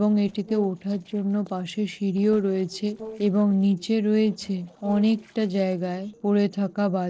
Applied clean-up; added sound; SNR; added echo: neural separator model SepFormer DNS4.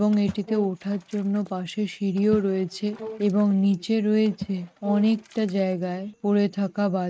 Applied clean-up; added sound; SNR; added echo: neural mask model RNNoise.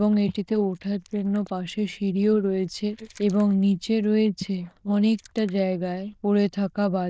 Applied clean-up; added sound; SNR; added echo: neural diffusion model UNIVERSE++.